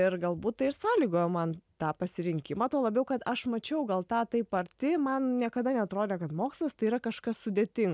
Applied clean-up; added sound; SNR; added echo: none; none; none; none.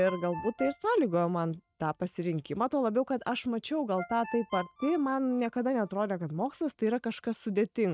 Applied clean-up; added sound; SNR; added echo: neural mask model RNNoise.